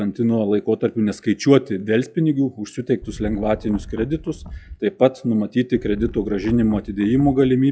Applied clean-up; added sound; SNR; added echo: classical method log-MMSE.